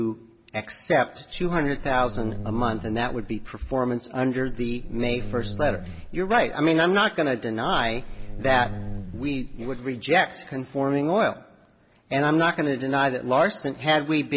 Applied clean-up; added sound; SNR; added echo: none; Buzz; 7 dB; none.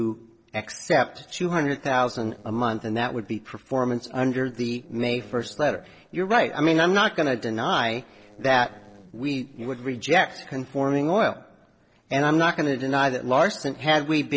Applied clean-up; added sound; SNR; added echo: neural separator model SepFormer DNS4.